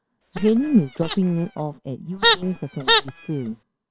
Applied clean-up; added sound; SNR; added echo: neural separator model SepFormer WHAM!.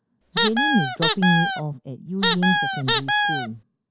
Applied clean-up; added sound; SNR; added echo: none; Squeak; -3 dB; none.